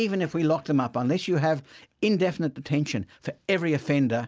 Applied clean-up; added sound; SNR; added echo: none; none; none; none.